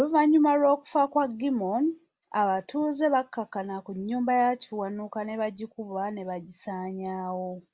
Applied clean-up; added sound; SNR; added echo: none; none; none; none.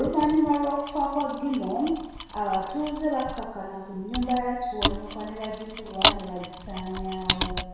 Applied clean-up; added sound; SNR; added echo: none; Mechanisms; 4 dB; reverberation time 1.1 s.